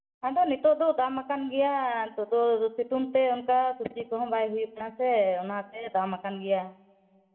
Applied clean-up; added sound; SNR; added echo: none; none; none; reverberation time 1.1 s.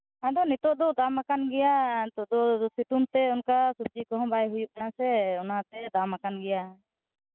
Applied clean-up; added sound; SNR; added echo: none; none; none; none.